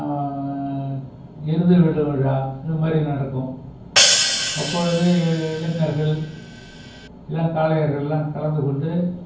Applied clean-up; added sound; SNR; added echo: none; Hi-hat; 1 dB; reverberation time 0.9 s.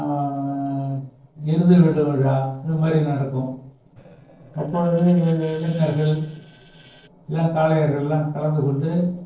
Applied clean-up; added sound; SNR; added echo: neural separator model SepFormer DNS4.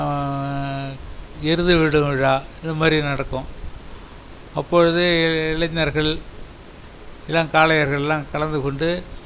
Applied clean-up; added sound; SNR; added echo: none; none; none; none.